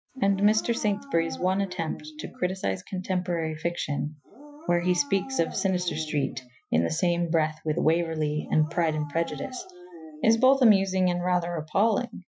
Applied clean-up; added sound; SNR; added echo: classical method Wiener filter.